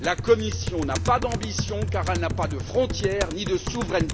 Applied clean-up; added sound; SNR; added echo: none; Computer keyboard; 3 dB; none.